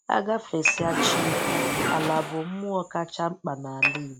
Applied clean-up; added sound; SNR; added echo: none; Engine / Mechanisms + Dishes, pots, and pans / Glass; -1 dB; none.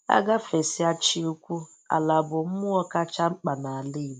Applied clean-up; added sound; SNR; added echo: none; none; none; none.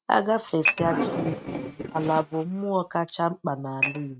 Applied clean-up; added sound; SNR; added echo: neural mask model RNNoise.